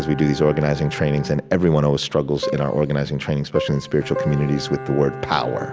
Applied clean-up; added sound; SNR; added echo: none; Keyboard (musical) + Bowed string instrument; 11 dB; none.